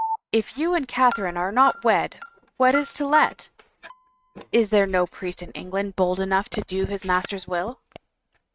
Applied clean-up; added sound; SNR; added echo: neural mask model RNNoise.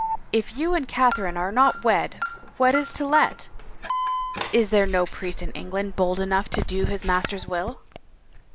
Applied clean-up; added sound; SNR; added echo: none; Alarm; 5 dB; none.